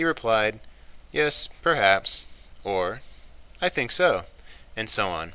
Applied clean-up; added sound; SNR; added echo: none; none; none; none.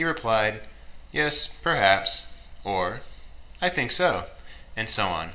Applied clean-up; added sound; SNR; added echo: none; none; none; reverberation time 0.5 s.